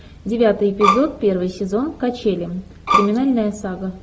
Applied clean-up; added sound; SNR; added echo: none; Bowed string instrument; 1 dB; none.